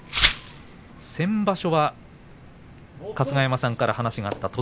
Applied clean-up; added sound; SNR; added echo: none; Glass; 1 dB; none.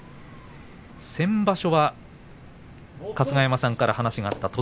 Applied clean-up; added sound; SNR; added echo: none; none; none; none.